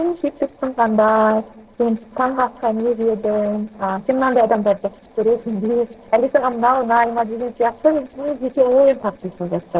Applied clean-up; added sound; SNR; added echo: neural separator model SepFormer DNS4.